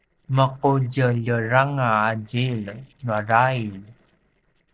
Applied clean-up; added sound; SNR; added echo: neural separator model SepFormer DNS4.